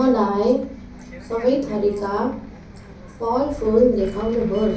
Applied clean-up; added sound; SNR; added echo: none; Bus; 16 dB; reverberation time 0.6 s.